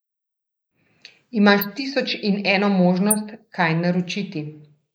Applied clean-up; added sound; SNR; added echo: neural mask model Resemble Enhance denoiser.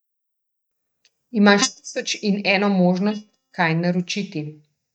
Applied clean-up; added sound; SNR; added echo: neural mask model DeepFilterNet 3.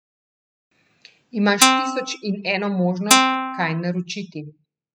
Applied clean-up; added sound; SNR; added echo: classical method spectral subtraction.